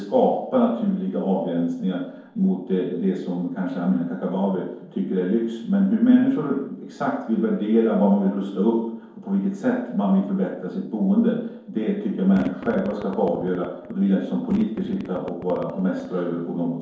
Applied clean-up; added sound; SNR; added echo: neural separator model SepFormer DNS4.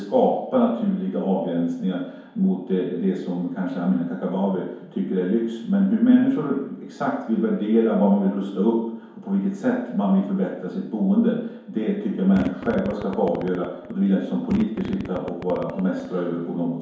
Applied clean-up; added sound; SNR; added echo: none; Fart; 14 dB; reverberation time 1.0 s.